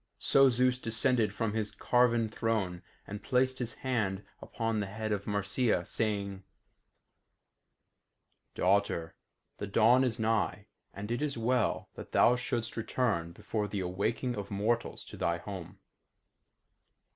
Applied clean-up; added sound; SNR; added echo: none; none; none; none.